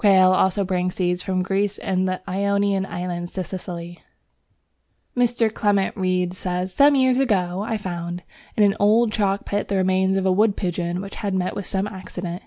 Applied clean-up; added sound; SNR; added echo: none; none; none; none.